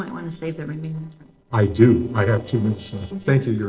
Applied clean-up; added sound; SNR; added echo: neural separator model SepFormer DNS4.